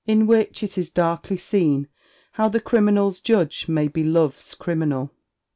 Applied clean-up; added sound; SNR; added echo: none; none; none; none.